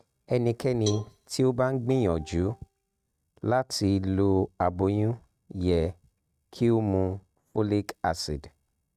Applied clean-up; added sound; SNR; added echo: neural mask model RNNoise.